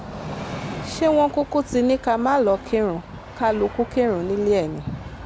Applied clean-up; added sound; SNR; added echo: none; Train; 13 dB; none.